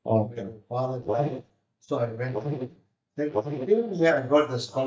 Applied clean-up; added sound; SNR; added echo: neural mask model DeepFilterNet 3.